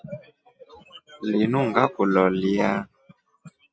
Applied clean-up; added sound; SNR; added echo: none; none; none; none.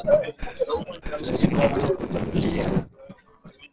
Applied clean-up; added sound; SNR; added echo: neural separator model SepFormer DNS4.